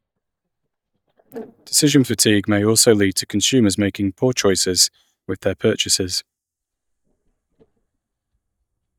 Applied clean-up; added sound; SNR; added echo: neural mask model DeepFilterNet 3.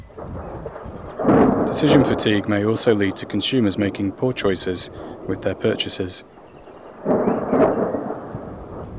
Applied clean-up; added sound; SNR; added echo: none; Thunder; 1 dB; none.